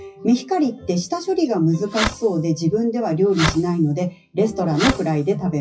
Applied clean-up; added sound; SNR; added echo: classical method WPE with log-MMSE.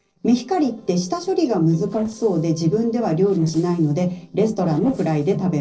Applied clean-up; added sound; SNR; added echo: neural separator model SepFormer DNS4.